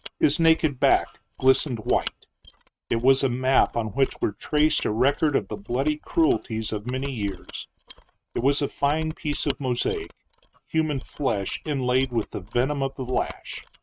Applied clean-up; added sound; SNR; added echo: neural mask model RNNoise.